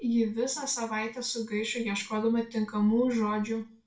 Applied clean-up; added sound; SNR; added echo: none; none; none; reverberation time 0.3 s.